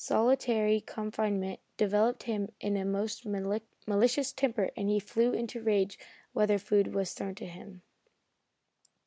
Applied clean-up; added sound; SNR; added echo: none; none; none; none.